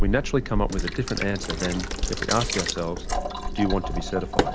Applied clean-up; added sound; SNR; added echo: none; Sink (filling or washing); 0 dB; none.